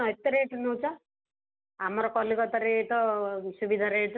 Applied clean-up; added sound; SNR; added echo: none; none; none; none.